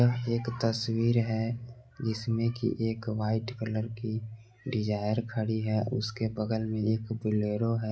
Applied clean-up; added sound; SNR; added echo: none; none; none; none.